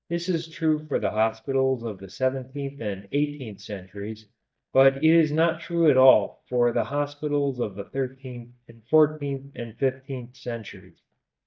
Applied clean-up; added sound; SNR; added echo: neural mask model DeepFilterNet 3.